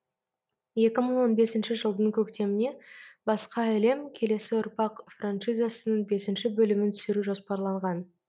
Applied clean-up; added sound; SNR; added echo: none; none; none; none.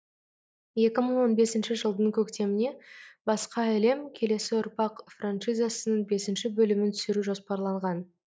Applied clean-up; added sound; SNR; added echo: neural mask model DeepFilterNet 3.